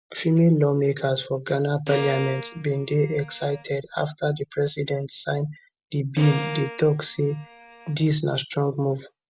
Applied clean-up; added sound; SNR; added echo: none; Bowed string instrument; 12 dB; none.